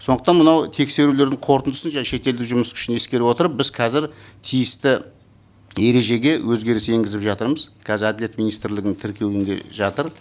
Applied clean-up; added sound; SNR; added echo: none; none; none; none.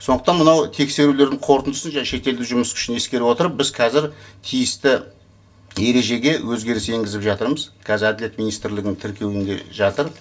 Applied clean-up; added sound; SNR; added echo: none; none; none; reverberation time 0.1 s.